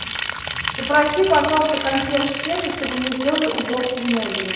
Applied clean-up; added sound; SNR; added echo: none; Liquid; 5 dB; reverberation time 0.9 s.